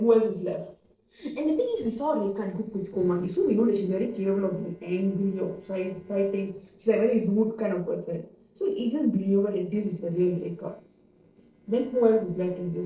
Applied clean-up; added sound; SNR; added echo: neural separator model SepFormer DNS4.